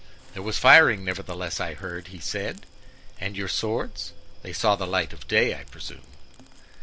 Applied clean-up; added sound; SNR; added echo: none; Crackle; 11 dB; none.